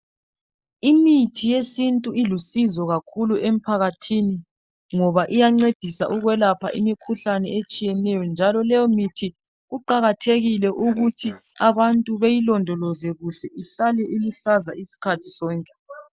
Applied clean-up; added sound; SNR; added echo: neural mask model Resemble Enhance denoiser.